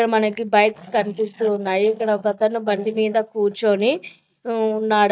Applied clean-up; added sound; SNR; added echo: neural mask model DeepFilterNet 3.